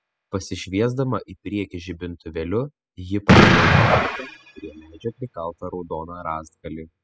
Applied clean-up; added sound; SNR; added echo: classical method spectral subtraction.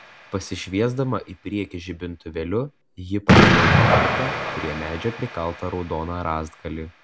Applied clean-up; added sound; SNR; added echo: none; Explosion; -5 dB; none.